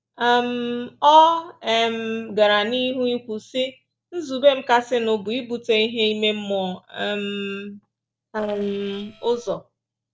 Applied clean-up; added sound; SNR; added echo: neural separator model SepFormer DNS4.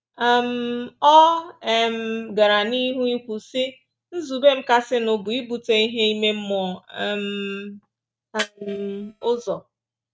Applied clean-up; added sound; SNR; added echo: neural mask model RNNoise.